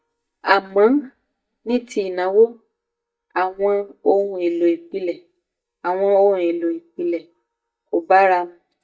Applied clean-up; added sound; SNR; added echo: neural mask model DeepFilterNet 3.